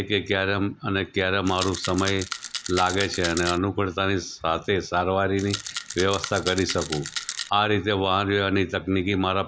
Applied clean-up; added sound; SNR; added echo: none; Rattle; 9 dB; none.